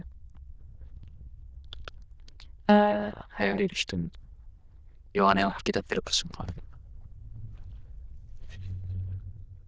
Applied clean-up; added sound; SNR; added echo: neural diffusion model UNIVERSE++.